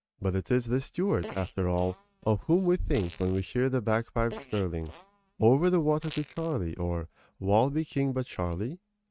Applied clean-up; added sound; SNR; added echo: neural mask model RNNoise.